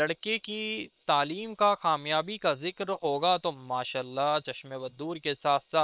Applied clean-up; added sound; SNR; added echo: neural separator model SepFormer WHAM!.